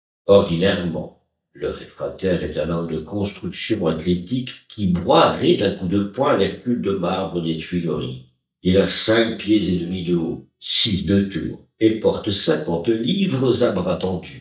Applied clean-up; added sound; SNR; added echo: neural mask model DeepFilterNet 3.